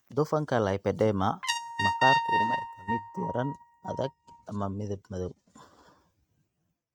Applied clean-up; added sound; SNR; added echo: neural mask model RNNoise.